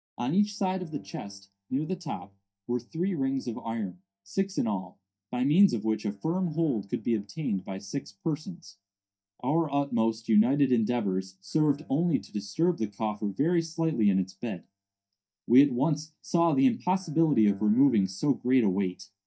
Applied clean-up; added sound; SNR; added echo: neural mask model DeepFilterNet 3.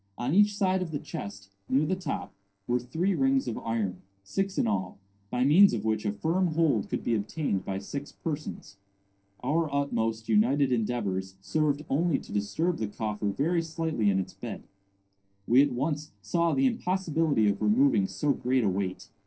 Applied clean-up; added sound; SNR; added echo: neural separator model SepFormer DNS4.